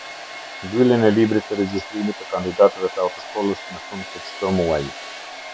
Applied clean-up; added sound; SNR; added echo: none; Domestic sounds, home sounds; 13 dB; none.